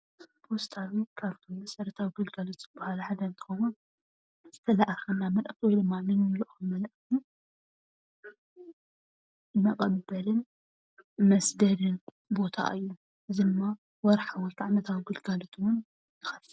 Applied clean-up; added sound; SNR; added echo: none; none; none; none.